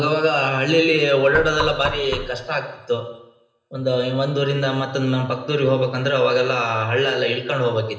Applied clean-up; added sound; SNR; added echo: none; Knock; 8 dB; reverberation time 0.9 s.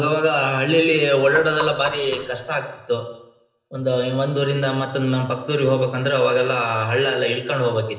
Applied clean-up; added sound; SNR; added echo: neural separator model SepFormer DNS4.